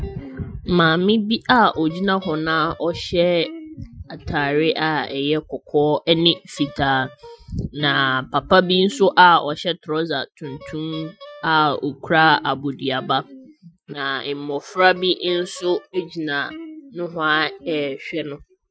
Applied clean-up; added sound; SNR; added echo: classical method Wiener filter.